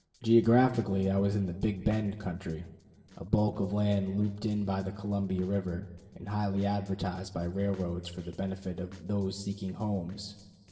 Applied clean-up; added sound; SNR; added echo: neural separator model SepFormer DNS4.